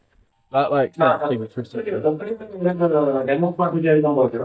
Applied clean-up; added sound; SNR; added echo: neural mask model DeepFilterNet 3.